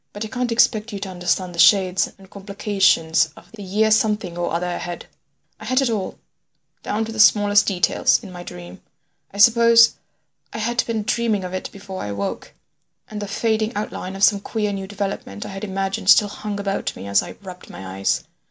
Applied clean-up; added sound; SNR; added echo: none; none; none; none.